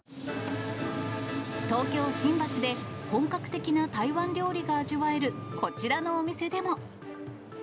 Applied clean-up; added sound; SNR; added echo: none; Wind instrument, woodwind instrument; 20 dB; none.